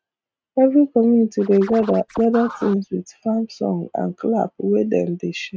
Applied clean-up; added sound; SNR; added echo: neural mask model RNNoise.